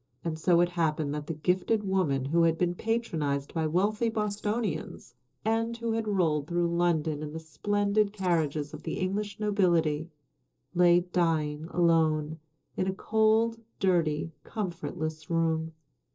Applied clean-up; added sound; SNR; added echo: neural separator model SepFormer DNS4.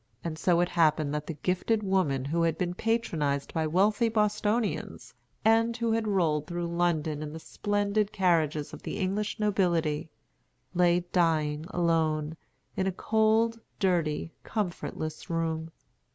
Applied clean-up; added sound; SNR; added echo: none; none; none; none.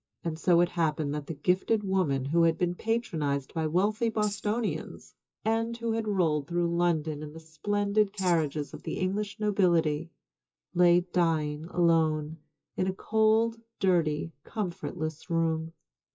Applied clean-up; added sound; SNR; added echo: classical method WPE with log-MMSE.